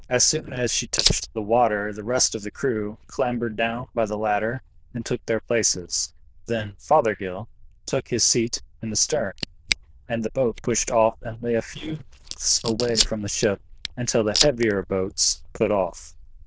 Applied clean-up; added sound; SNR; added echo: neural diffusion model UNIVERSE++.